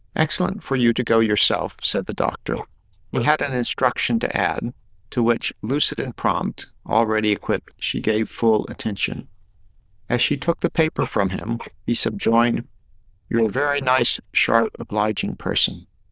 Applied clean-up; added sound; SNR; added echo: neural diffusion model UNIVERSE++.